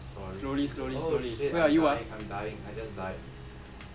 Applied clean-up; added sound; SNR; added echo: none; Plucked string instrument; 14 dB; none.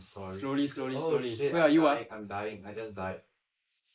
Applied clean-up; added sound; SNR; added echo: neural mask model Resemble Enhance denoiser.